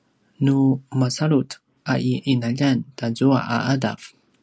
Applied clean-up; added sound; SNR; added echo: none; none; none; none.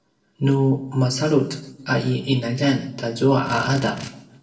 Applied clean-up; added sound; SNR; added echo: neural separator model SepFormer DNS4.